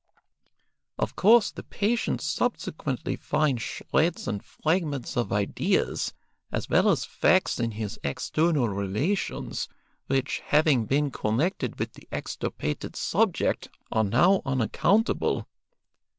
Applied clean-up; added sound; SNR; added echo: none; none; none; none.